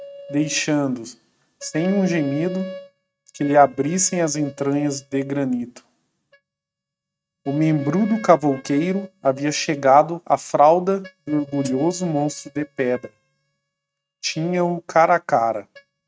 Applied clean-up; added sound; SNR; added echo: neural mask model RNNoise.